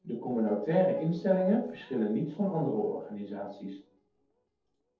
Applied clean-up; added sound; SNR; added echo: neural separator model SepFormer DNS4.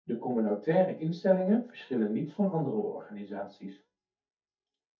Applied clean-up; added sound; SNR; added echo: neural mask model DeepFilterNet 3.